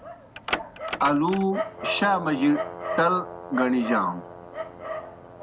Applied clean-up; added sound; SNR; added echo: none; Dog; 7 dB; none.